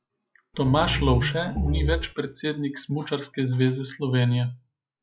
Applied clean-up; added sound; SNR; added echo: classical method log-MMSE.